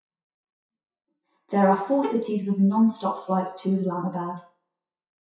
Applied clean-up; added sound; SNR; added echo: classical method WPE with log-MMSE.